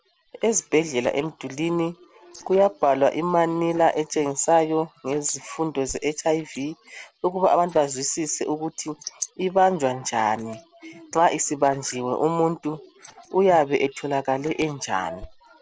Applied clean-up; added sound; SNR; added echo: neural separator model SepFormer DNS4.